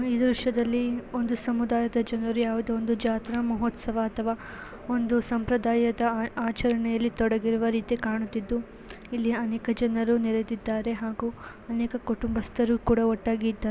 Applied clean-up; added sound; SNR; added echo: none; none; none; none.